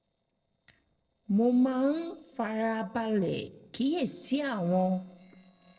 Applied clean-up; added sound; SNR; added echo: neural separator model SepFormer DNS4.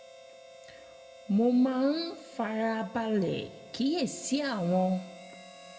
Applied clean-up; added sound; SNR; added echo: none; Harmonica; 19 dB; reverberation time 1.2 s.